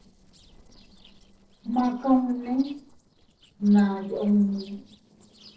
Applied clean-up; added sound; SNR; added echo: neural separator model SepFormer DNS4.